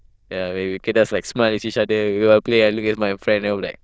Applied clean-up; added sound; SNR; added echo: neural diffusion model UNIVERSE++.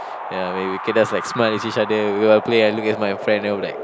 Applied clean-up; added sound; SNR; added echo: none; Wind; 9 dB; none.